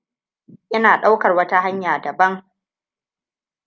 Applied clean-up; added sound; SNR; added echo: none; none; none; none.